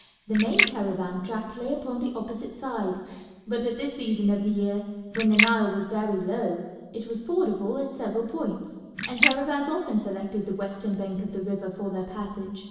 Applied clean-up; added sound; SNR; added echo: none; Splash, splatter; 2 dB; reverberation time 1.2 s.